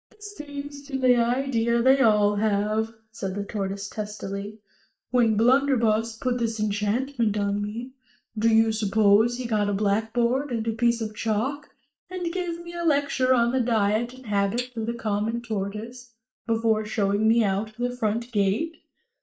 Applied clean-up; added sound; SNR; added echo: neural mask model DeepFilterNet 3.